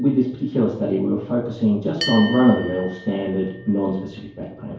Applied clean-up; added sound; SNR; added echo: none; Bell; 15 dB; reverberation time 2.4 s.